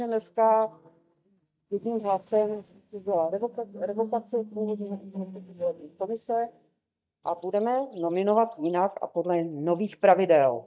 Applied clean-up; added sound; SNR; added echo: neural mask model DeepFilterNet 3.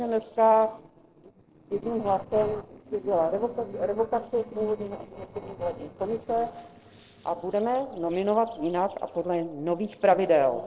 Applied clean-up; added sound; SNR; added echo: neural separator model SepFormer DNS4.